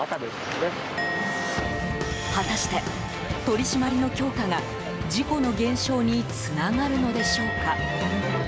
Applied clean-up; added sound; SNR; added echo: none; Musical instrument; 10 dB; none.